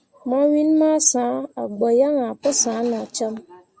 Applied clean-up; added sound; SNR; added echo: none; none; none; none.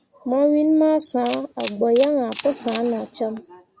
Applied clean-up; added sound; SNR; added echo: none; Camera; 9 dB; none.